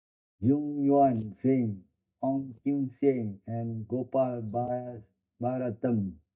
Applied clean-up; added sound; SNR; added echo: neural mask model DeepFilterNet 3.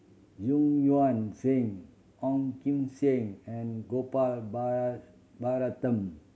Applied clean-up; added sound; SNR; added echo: none; none; none; none.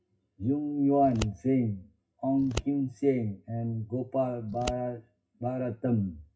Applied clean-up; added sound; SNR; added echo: classical method WPE with log-MMSE.